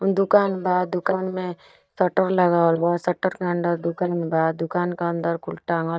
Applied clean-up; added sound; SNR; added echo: neural mask model DeepFilterNet 3.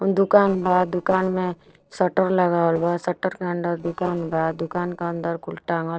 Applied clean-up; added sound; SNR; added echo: neural separator model SepFormer DNS4.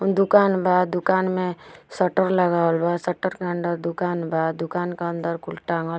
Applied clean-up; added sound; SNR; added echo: none; none; none; none.